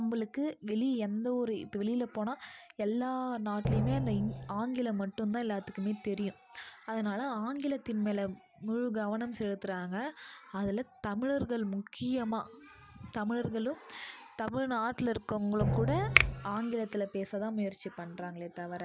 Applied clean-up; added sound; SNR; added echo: none; Drum + Finger snapping; -3 dB; none.